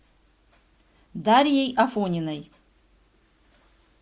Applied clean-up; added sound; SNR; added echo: none; none; none; none.